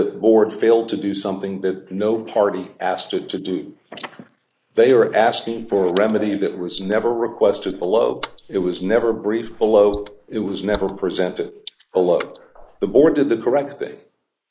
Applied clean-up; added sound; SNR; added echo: neural mask model Resemble Enhance denoiser.